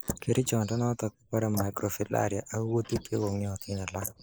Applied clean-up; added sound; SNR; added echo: neural mask model Resemble Enhance denoiser.